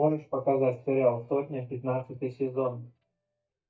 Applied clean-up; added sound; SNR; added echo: neural mask model DeepFilterNet 3.